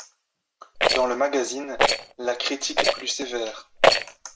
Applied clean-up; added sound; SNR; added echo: none; Rattle; -4 dB; none.